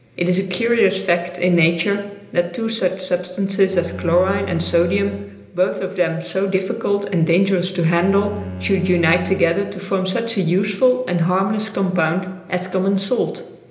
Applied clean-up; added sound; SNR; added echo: none; Bowed string instrument; 13 dB; reverberation time 1.0 s.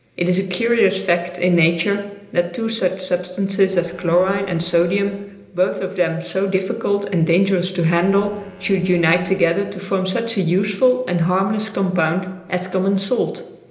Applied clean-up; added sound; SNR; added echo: neural separator model SepFormer DNS4.